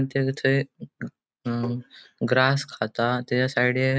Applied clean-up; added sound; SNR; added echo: neural mask model RNNoise.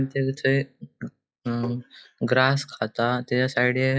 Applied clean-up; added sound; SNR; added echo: classical method log-MMSE.